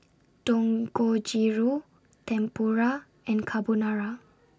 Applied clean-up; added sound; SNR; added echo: none; none; none; none.